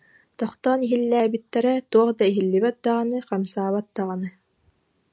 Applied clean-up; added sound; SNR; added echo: none; none; none; none.